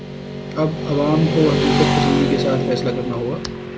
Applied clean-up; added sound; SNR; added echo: none; Motorcycle / Traffic noise, roadway noise; 0 dB; none.